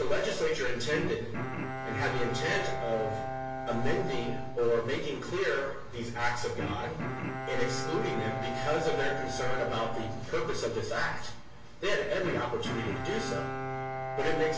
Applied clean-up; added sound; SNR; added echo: none; Bowed string instrument; 6 dB; reverberation time 0.3 s.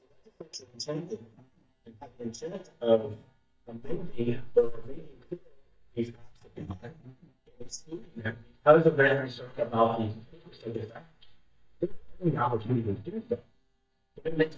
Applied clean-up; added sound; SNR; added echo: neural mask model DeepFilterNet 3.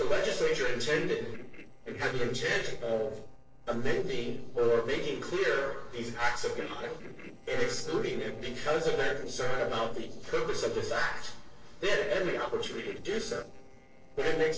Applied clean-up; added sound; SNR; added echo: neural separator model SepFormer DNS4.